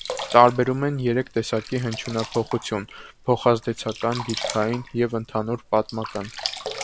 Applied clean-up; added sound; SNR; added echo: none; Sink (filling or washing); 12 dB; none.